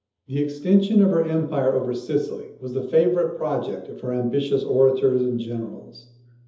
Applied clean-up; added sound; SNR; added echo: none; none; none; reverberation time 0.7 s.